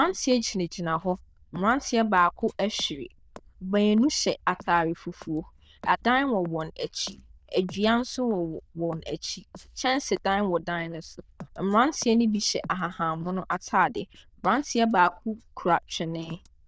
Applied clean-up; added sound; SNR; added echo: neural diffusion model UNIVERSE++.